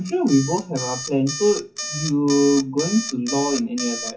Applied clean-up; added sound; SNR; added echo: classical method WPE with log-MMSE.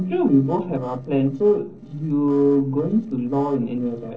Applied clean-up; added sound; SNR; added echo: neural separator model SepFormer DNS4.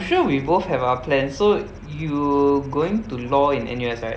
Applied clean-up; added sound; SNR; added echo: none; none; none; none.